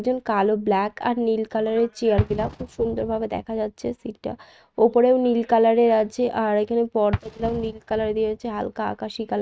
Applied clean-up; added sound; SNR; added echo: neural mask model RNNoise.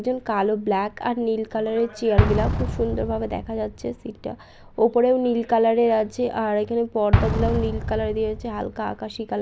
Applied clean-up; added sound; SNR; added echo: none; Explosion; 5 dB; none.